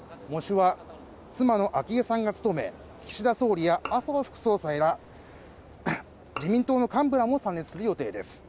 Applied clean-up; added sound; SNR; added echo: none; Bowed string instrument; 18 dB; none.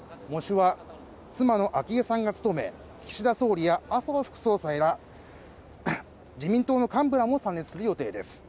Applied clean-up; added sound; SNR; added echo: none; none; none; none.